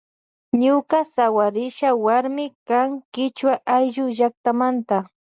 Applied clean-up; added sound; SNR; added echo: none; none; none; none.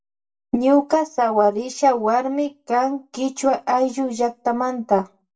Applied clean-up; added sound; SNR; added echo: none; none; none; reverberation time 0.2 s.